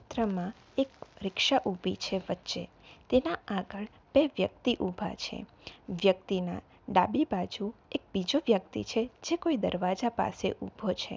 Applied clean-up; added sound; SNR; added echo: none; none; none; none.